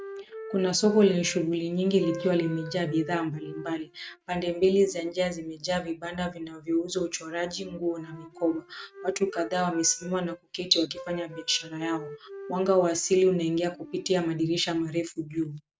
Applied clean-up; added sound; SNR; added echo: neural mask model RNNoise.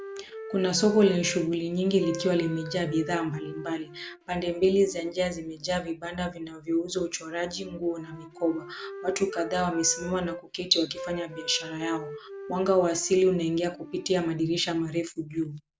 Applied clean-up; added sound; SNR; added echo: none; Wind instrument, woodwind instrument; 15 dB; none.